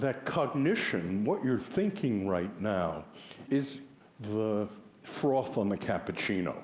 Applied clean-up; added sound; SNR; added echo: none; none; none; none.